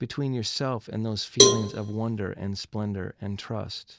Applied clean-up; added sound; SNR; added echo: none; Cowbell; -5 dB; none.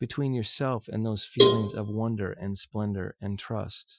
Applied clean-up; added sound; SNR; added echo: classical method Wiener filter.